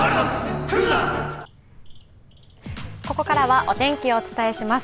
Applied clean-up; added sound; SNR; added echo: none; Bird / Insect; 19 dB; none.